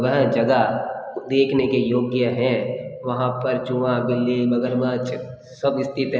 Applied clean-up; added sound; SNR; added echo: none; none; none; none.